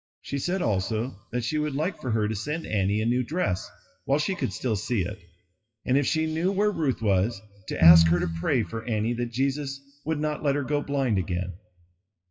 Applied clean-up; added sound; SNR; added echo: classical method WPE with log-MMSE.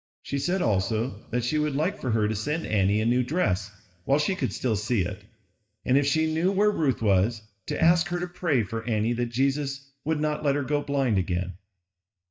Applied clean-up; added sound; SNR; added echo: neural mask model DeepFilterNet 3.